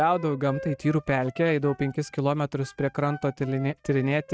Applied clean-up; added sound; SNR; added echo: neural mask model RNNoise.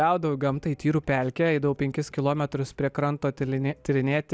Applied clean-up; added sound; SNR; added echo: none; none; none; none.